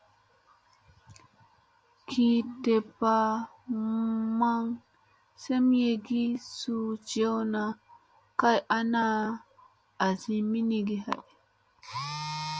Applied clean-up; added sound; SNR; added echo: none; none; none; none.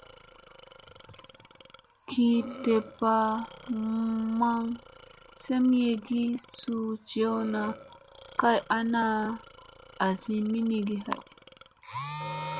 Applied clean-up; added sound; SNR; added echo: none; Burping, eructation; 19 dB; none.